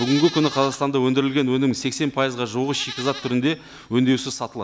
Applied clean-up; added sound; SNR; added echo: none; Livestock, farm animals, working animals; 16 dB; none.